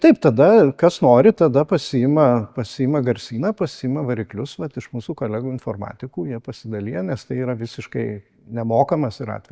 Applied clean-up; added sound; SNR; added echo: none; none; none; none.